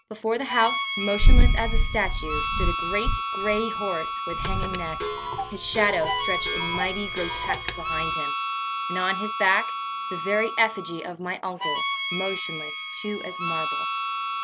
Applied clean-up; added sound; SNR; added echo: none; Harmonica + Clock; 4 dB; none.